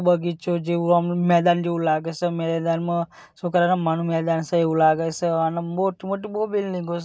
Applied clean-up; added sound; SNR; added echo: none; none; none; none.